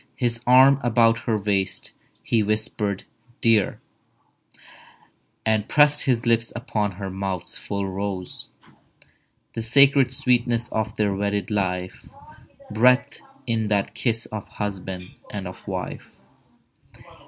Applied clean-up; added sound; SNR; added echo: none; none; none; none.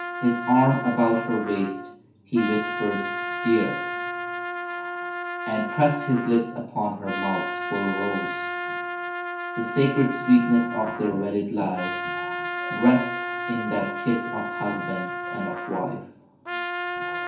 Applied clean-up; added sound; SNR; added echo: none; Trumpet; 5 dB; reverberation time 0.6 s.